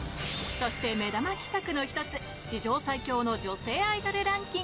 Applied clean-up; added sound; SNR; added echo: none; none; none; none.